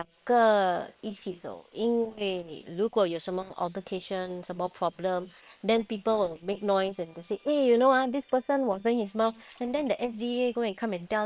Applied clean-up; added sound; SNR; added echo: neural separator model SepFormer WHAM!.